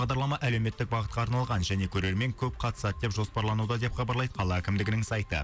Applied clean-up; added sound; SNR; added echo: none; none; none; none.